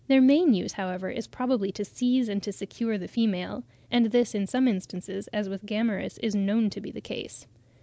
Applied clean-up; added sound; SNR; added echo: none; none; none; none.